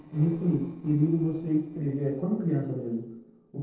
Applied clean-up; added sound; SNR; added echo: neural separator model SepFormer DNS4.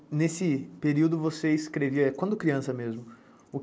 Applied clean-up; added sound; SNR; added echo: none; none; none; none.